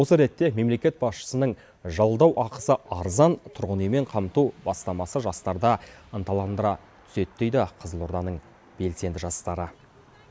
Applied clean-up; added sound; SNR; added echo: none; none; none; none.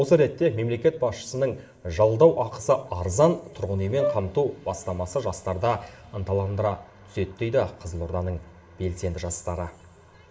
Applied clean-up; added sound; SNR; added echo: none; Brass instrument; 8 dB; reverberation time 1.4 s.